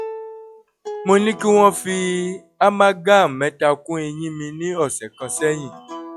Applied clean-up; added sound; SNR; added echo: classical method log-MMSE.